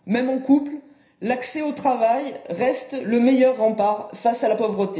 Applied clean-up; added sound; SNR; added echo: none; none; none; reverberation time 0.5 s.